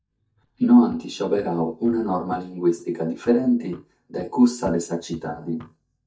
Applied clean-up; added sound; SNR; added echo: neural mask model DeepFilterNet 3.